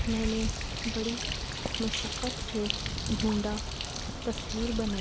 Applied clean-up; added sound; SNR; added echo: none; Bird; 0 dB; none.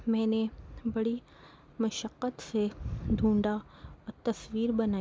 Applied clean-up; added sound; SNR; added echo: none; none; none; none.